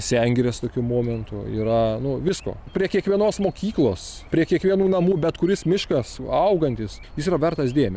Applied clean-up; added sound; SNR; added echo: none; none; none; none.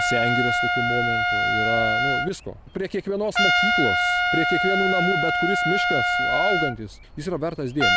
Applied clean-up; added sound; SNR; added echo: none; Trumpet; -4 dB; none.